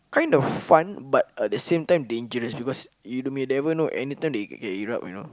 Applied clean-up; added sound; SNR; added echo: none; none; none; none.